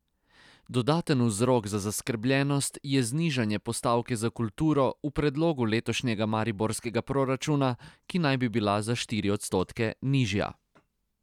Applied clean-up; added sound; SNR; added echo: none; none; none; none.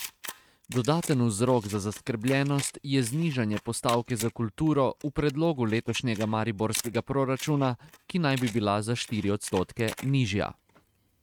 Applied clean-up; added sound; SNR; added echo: neural mask model RNNoise.